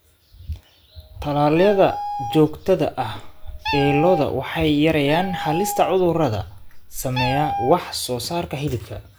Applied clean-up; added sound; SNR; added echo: none; Meow; 8 dB; none.